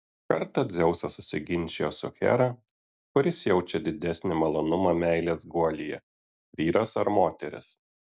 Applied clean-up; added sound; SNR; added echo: none; none; none; none.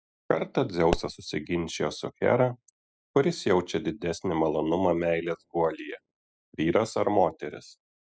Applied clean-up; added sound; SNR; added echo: classical method spectral subtraction.